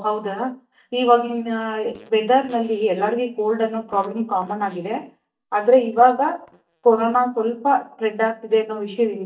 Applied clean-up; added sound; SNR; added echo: neural mask model DeepFilterNet 3.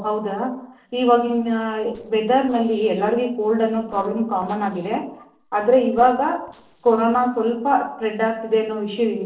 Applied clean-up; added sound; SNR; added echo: neural separator model SepFormer DNS4.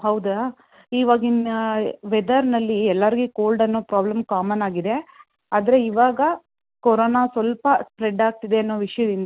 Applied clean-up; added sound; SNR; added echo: none; none; none; none.